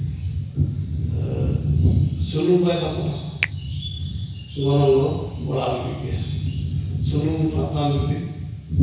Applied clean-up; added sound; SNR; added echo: none; Finger snapping; 14 dB; reverberation time 1.1 s.